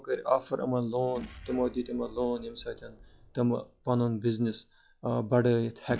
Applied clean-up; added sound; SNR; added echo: classical method log-MMSE.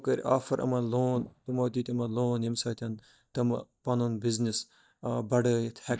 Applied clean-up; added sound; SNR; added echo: neural mask model DeepFilterNet 3.